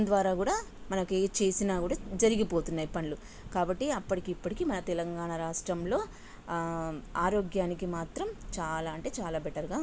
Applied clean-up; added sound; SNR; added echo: none; Thunder / Rain; 13 dB; none.